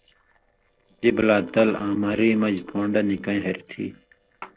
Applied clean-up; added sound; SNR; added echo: neural separator model SepFormer DNS4.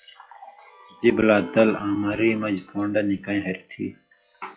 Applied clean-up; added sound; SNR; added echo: classical method log-MMSE.